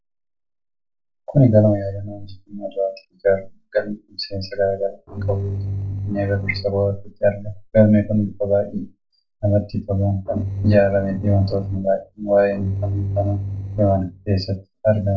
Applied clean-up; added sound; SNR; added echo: neural separator model SepFormer DNS4.